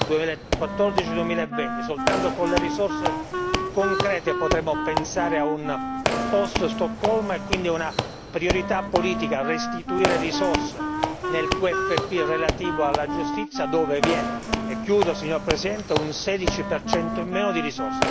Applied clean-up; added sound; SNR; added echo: none; Squeak / Walk, footsteps + Wind instrument, woodwind instrument; 0 dB; none.